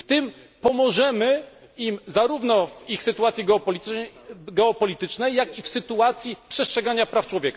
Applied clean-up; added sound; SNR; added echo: none; none; none; none.